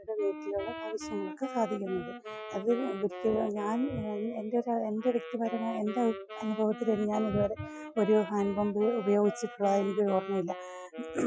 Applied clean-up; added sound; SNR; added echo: classical method Wiener filter.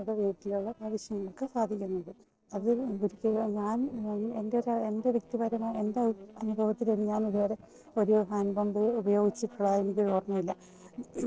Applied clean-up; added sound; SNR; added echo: neural separator model SepFormer DNS4.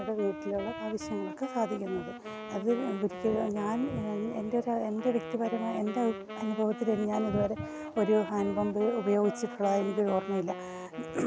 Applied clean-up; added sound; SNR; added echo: none; Wind instrument, woodwind instrument; 10 dB; none.